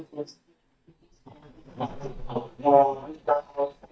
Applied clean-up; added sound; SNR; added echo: neural mask model DeepFilterNet 3.